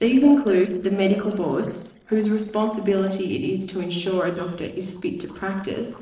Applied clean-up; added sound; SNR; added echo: neural separator model SepFormer DNS4.